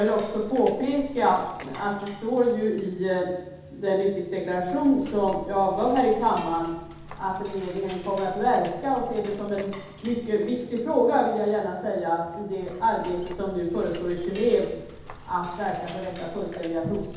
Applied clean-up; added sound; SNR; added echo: none; Cutlery, silverware / Dishes, pots, and pans; 18 dB; reverberation time 0.8 s.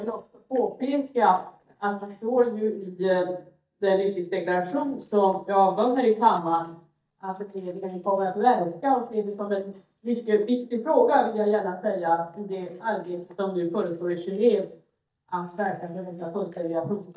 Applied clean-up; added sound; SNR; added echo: neural mask model DeepFilterNet 3.